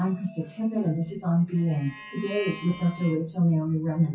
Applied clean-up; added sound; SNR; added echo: classical method WPE with log-MMSE.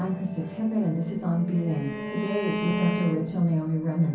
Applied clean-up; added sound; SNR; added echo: none; Bowed string instrument; 7 dB; reverberation time 0.6 s.